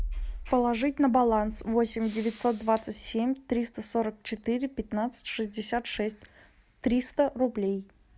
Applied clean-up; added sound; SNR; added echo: none; Respiratory sounds; 19 dB; none.